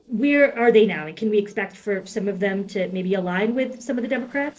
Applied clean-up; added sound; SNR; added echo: neural separator model SepFormer DNS4.